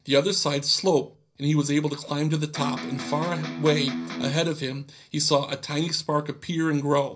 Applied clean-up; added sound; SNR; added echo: none; Electric guitar; 6 dB; reverberation time 0.4 s.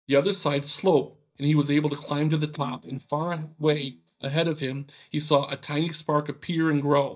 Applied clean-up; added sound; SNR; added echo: neural mask model DeepFilterNet 3.